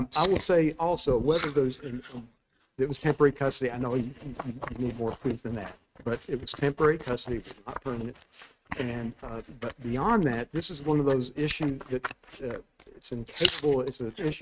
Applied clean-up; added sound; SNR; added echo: neural mask model RNNoise.